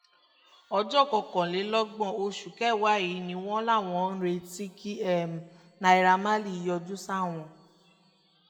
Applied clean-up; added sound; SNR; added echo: none; none; none; reverberation time 0.9 s.